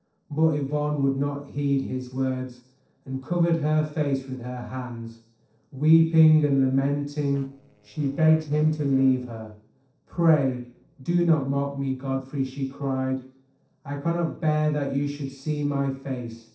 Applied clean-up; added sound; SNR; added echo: neural separator model SepFormer DNS4.